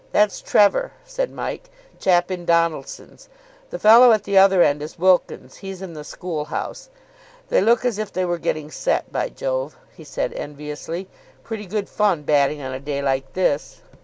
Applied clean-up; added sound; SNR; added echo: none; none; none; none.